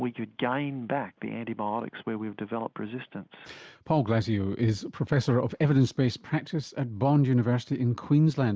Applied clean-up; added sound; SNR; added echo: none; none; none; none.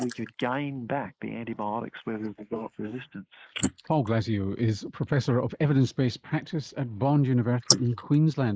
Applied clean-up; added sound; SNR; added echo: neural mask model Resemble Enhance denoiser.